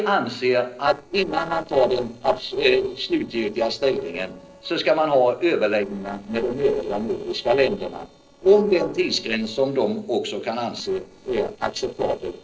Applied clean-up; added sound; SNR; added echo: neural separator model SepFormer DNS4.